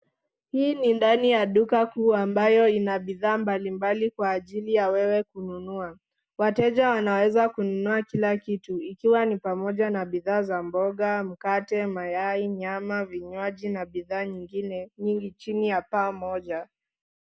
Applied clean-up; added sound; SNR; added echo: none; none; none; none.